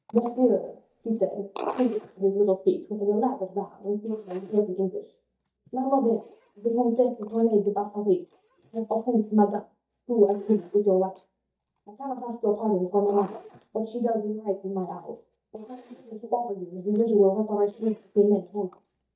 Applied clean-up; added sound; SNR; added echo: neural mask model DeepFilterNet 3.